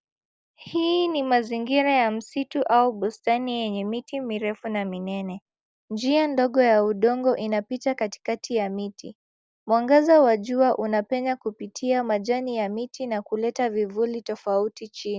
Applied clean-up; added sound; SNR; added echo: none; none; none; none.